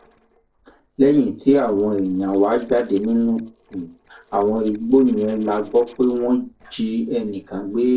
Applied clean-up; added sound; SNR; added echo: neural separator model SepFormer DNS4.